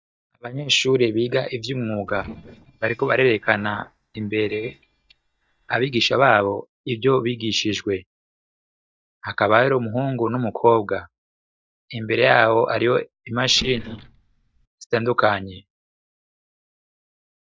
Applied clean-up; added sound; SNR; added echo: neural mask model DeepFilterNet 3.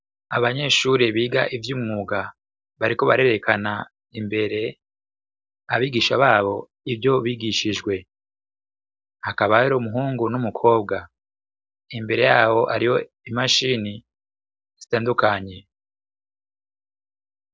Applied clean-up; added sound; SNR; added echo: none; none; none; none.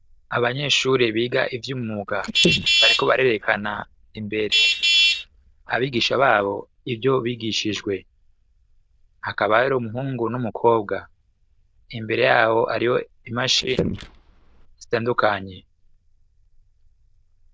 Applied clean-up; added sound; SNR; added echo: neural diffusion model UNIVERSE++.